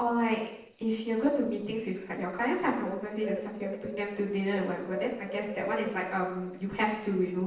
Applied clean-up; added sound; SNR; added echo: neural separator model SepFormer DNS4.